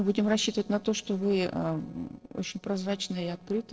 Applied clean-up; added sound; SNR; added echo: neural separator model SepFormer DNS4.